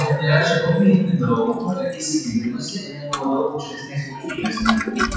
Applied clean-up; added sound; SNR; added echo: classical method WPE with log-MMSE.